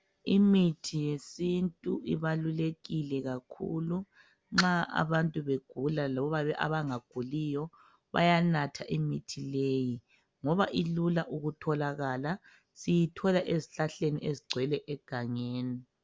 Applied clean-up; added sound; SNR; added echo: none; none; none; none.